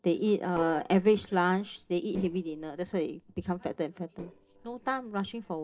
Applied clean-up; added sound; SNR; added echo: neural separator model SepFormer DNS4.